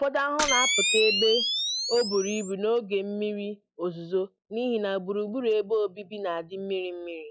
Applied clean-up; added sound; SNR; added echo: classical method log-MMSE.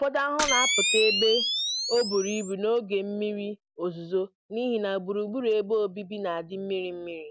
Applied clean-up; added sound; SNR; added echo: none; Camera; 1 dB; none.